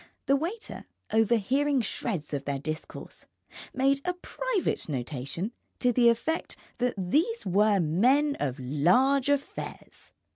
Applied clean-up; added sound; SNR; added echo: none; none; none; none.